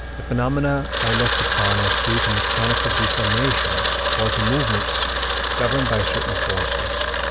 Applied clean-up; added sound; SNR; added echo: none; Camera; -3 dB; none.